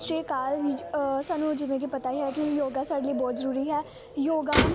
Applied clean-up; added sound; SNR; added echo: none; Motor vehicle (road); 7 dB; none.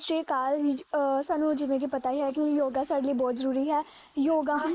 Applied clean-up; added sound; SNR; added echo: neural mask model Resemble Enhance denoiser.